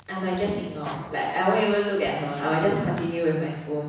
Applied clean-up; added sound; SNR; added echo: none; Zipper (clothing); 19 dB; reverberation time 1.1 s.